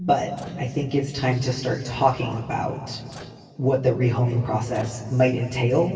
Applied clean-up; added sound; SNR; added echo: neural separator model SepFormer DNS4.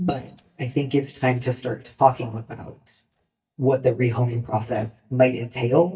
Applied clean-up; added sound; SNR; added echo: neural mask model DeepFilterNet 3.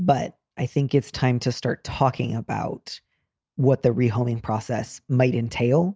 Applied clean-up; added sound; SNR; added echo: none; none; none; none.